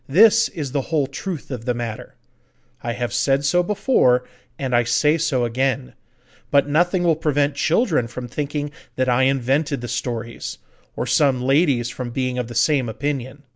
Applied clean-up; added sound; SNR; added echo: none; none; none; none.